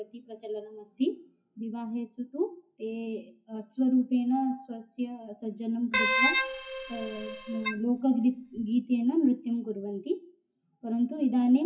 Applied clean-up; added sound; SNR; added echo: classical method WPE with log-MMSE.